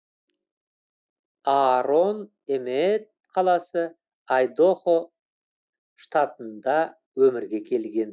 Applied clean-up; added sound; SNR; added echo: none; none; none; none.